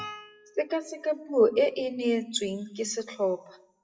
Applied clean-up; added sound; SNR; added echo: classical method WPE with log-MMSE.